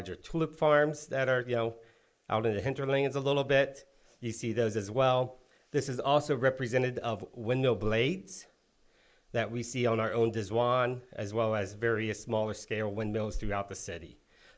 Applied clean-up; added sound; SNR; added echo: neural mask model Resemble Enhance denoiser.